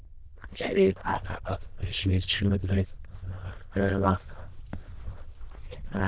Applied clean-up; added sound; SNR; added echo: neural diffusion model UNIVERSE++.